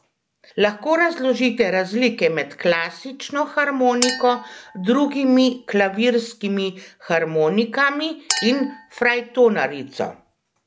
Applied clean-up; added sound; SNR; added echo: none; Chink, clink; 11 dB; none.